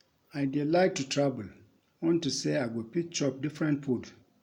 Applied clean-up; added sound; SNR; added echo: none; none; none; none.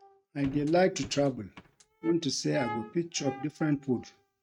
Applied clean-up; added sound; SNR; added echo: neural mask model RNNoise.